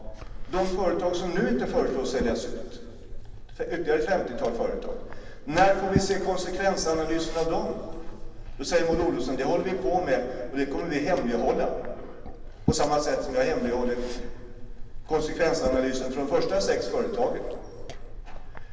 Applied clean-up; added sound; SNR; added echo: none; Liquid; 7 dB; reverberation time 2.7 s.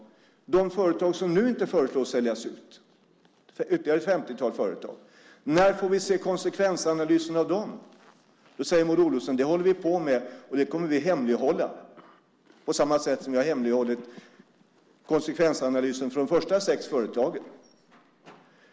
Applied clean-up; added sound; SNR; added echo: none; none; none; none.